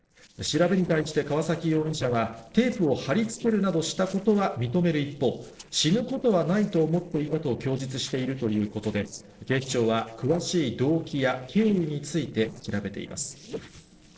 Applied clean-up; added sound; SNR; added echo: neural separator model SepFormer DNS4.